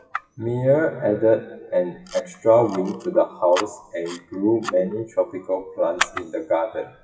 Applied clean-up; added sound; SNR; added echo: classical method WPE with log-MMSE.